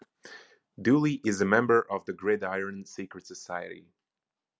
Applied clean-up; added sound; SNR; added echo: none; none; none; none.